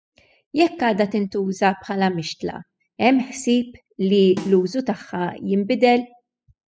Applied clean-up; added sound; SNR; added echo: classical method spectral subtraction.